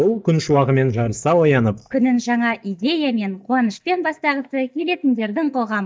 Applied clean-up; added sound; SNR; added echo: neural mask model DeepFilterNet 3.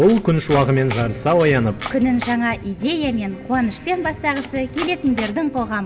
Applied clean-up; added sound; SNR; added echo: none; Domestic sounds, home sounds; 13 dB; reverberation time 1.6 s.